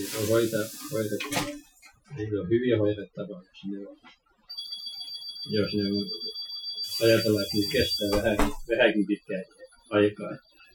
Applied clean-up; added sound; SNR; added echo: classical method Wiener filter.